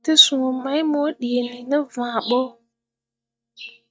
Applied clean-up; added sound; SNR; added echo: neural mask model DeepFilterNet 3.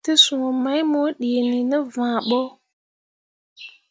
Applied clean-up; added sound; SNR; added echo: none; none; none; none.